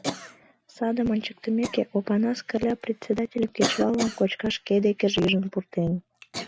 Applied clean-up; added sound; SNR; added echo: none; Cough; 11 dB; none.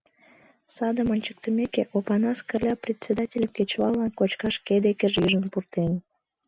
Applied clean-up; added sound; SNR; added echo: none; none; none; none.